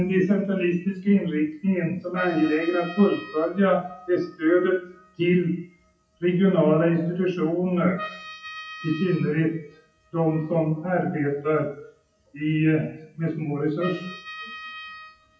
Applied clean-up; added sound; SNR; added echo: classical method WPE with log-MMSE.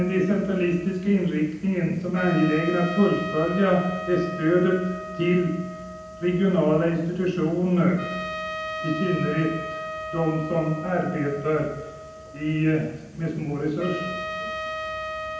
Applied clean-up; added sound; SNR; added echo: none; Trumpet; 10 dB; reverberation time 0.9 s.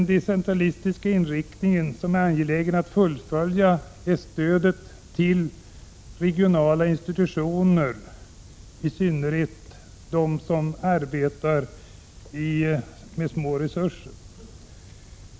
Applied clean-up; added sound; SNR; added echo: none; none; none; none.